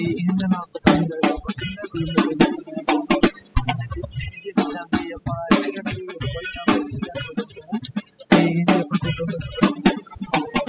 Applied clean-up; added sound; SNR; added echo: classical method spectral subtraction.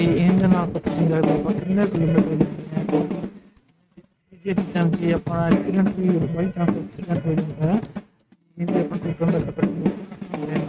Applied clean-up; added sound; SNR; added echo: neural mask model RNNoise.